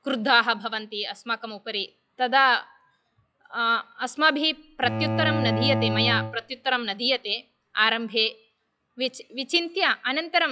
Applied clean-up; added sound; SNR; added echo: classical method log-MMSE.